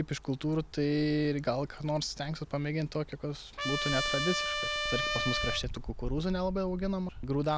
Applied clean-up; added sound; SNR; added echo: none; Trumpet; 1 dB; none.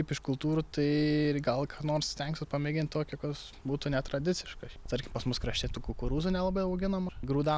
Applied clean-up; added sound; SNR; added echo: none; none; none; none.